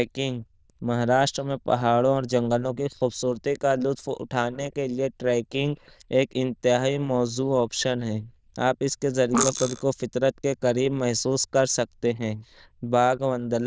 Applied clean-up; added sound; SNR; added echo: neural diffusion model UNIVERSE++.